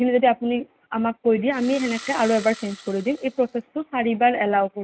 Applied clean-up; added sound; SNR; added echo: none; Engine starting; 18 dB; none.